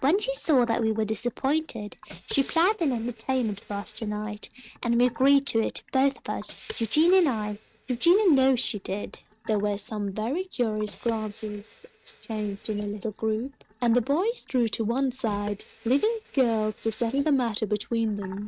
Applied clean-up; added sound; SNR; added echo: neural mask model RNNoise.